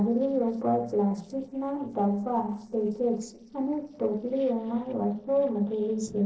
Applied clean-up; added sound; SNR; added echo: neural separator model SepFormer DNS4.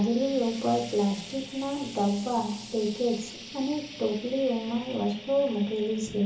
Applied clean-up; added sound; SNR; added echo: none; Frying (food); 16 dB; reverberation time 0.8 s.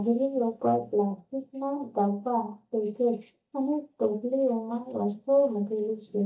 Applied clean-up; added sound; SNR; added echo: neural mask model DeepFilterNet 3.